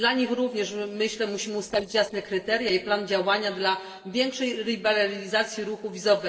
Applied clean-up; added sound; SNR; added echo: neural separator model SepFormer DNS4.